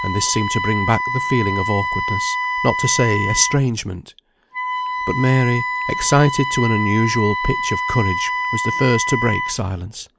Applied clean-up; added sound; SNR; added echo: none; Wind instrument, woodwind instrument; 3 dB; none.